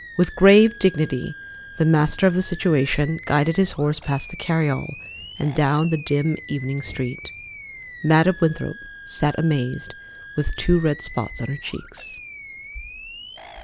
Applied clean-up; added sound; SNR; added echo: none; Animal; 17 dB; none.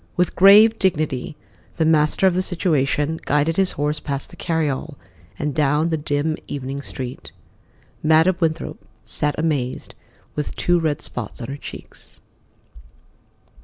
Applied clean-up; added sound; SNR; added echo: none; none; none; none.